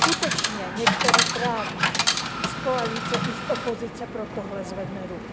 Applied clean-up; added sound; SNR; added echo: none; Coin (dropping) / Chatter; -5 dB; none.